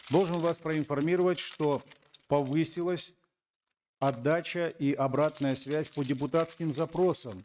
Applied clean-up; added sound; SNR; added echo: neural mask model RNNoise.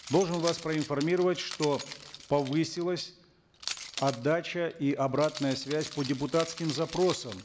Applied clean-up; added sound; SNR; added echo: none; Keys jangling; 13 dB; none.